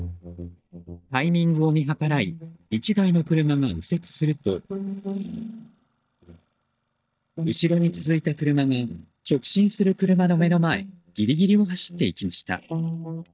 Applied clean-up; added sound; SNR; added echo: neural mask model DeepFilterNet 3.